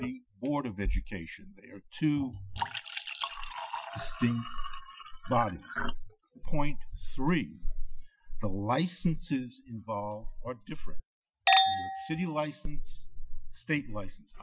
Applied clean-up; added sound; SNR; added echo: classical method Wiener filter.